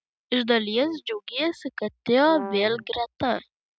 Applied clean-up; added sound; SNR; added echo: neural mask model RNNoise.